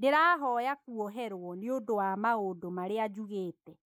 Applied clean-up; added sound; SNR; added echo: neural mask model Resemble Enhance denoiser.